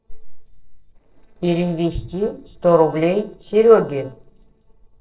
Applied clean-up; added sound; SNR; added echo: neural separator model SepFormer DNS4.